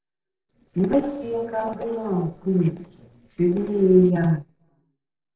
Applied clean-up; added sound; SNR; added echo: neural separator model SepFormer DNS4.